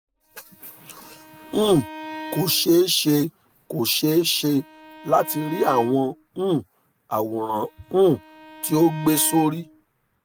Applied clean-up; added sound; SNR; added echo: none; Bowed string instrument; 17 dB; none.